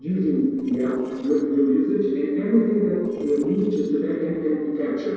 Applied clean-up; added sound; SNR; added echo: neural separator model SepFormer DNS4.